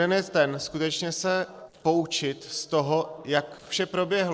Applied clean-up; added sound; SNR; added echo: neural separator model SepFormer DNS4.